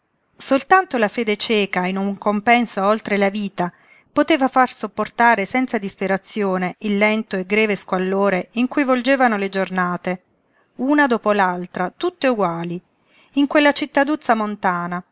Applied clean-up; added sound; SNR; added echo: neural mask model Resemble Enhance denoiser.